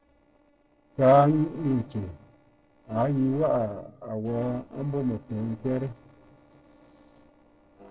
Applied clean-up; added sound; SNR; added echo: neural separator model SepFormer DNS4.